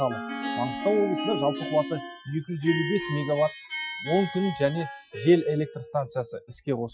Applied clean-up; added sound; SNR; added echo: classical method Wiener filter.